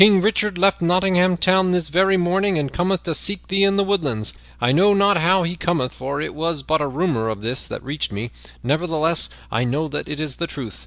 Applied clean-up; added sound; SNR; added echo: none; none; none; none.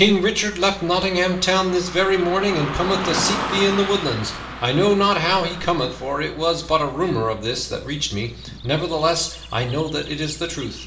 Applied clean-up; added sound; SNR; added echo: none; Car passing by / Traffic noise, roadway noise; 11 dB; reverberation time 0.8 s.